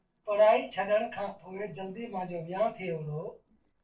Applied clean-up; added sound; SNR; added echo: neural separator model SepFormer DNS4.